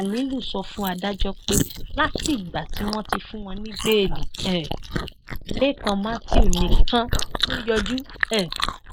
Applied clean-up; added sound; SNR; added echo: neural mask model Resemble Enhance denoiser.